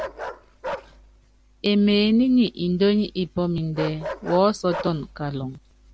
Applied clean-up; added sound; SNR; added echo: none; Bark; 14 dB; none.